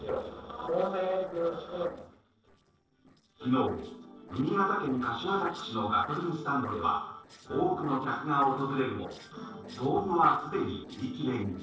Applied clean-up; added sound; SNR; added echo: neural separator model SepFormer DNS4.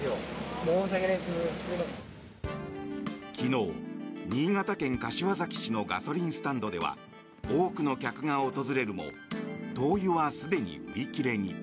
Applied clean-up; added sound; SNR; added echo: none; none; none; none.